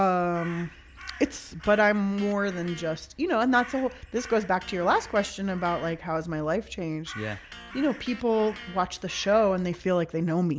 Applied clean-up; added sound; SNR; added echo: none; Crow + Electric guitar; 18 dB; none.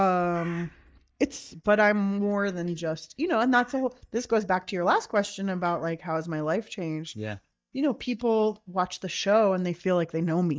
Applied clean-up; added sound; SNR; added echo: neural mask model DeepFilterNet 3.